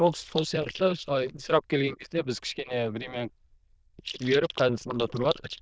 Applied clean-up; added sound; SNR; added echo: neural diffusion model UNIVERSE++.